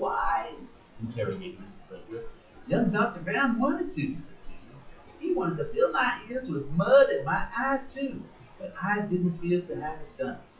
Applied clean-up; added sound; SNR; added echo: classical method WPE with log-MMSE.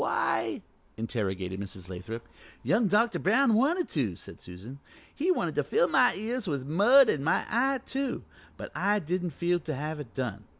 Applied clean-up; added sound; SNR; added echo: none; none; none; none.